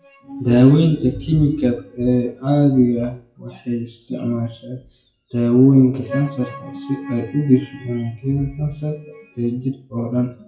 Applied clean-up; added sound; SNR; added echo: classical method WPE with log-MMSE.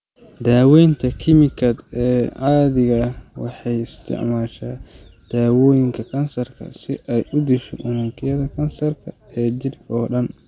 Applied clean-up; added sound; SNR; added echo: none; none; none; none.